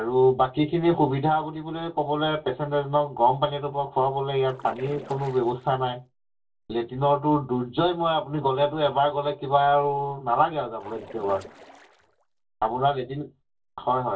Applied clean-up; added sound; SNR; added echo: neural separator model SepFormer DNS4.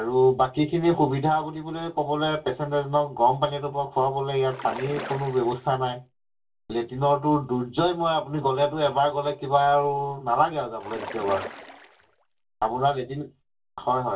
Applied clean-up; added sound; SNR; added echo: none; Splash, splatter; 13 dB; reverberation time 0.1 s.